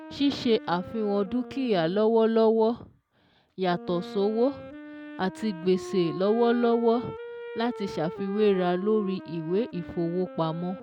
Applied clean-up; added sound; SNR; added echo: none; Wind instrument, woodwind instrument; 14 dB; none.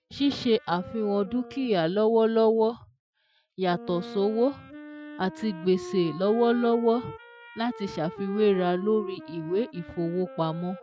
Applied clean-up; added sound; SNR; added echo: classical method Wiener filter.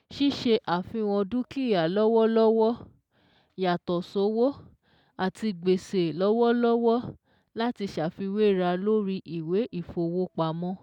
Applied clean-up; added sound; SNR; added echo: none; none; none; none.